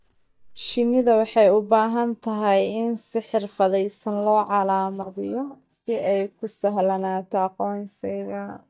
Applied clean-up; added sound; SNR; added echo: neural mask model DeepFilterNet 3.